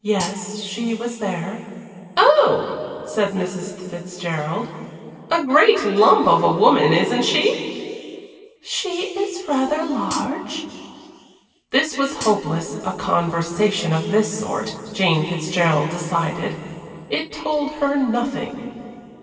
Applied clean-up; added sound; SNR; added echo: none; Hi-hat; 12 dB; reverberation time 2.6 s.